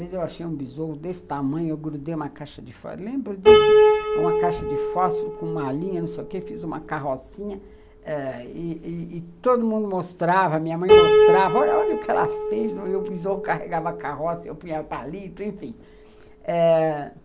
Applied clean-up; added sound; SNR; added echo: none; Piano; -3 dB; none.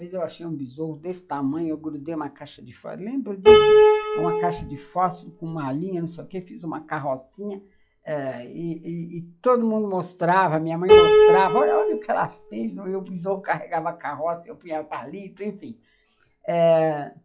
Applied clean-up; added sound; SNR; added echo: classical method log-MMSE.